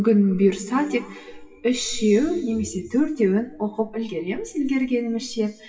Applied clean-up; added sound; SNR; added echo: classical method WPE with log-MMSE.